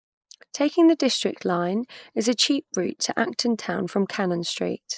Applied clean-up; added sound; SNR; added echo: neural mask model Resemble Enhance denoiser.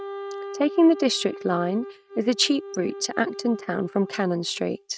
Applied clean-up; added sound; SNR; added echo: neural mask model RNNoise.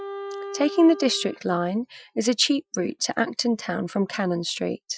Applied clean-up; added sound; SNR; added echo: classical method Wiener filter.